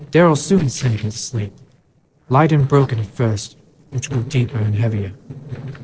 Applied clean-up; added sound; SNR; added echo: neural separator model SepFormer DNS4.